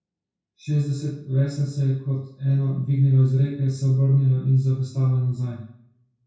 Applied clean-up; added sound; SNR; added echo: none; none; none; reverberation time 0.6 s.